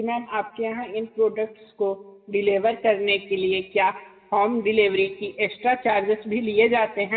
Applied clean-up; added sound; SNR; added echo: none; none; none; reverberation time 2.9 s.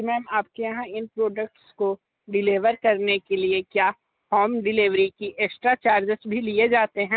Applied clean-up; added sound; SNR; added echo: none; none; none; none.